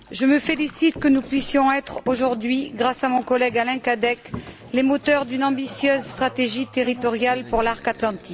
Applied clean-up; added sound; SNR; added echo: none; Boat, Water vehicle; 18 dB; none.